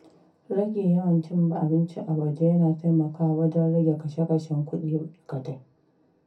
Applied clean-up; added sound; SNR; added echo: none; none; none; reverberation time 0.3 s.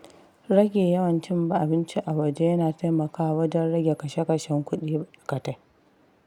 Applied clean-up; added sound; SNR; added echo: none; none; none; none.